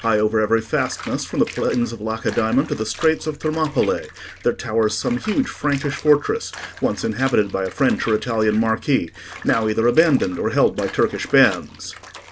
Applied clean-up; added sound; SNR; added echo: none; Bathtub (filling or washing) / Water; 18 dB; none.